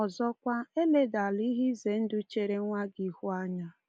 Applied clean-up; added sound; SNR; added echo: none; none; none; none.